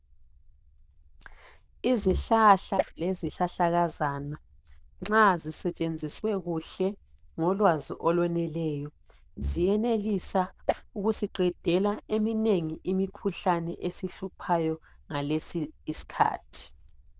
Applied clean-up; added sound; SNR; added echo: neural diffusion model UNIVERSE++.